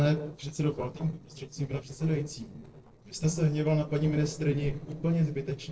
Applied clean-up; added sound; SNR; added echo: neural separator model SepFormer DNS4.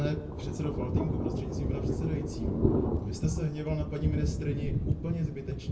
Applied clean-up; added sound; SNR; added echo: none; Thunder; -4 dB; reverberation time 0.3 s.